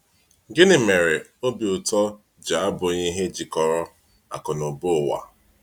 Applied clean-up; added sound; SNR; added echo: none; none; none; none.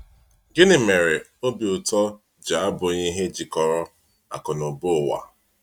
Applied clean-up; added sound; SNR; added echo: neural mask model RNNoise.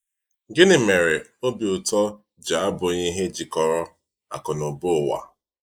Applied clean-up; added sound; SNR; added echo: neural mask model Resemble Enhance denoiser.